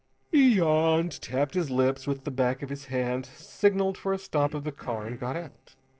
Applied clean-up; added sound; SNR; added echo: neural separator model SepFormer DNS4.